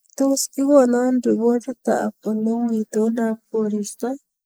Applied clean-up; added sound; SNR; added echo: neural mask model Resemble Enhance denoiser.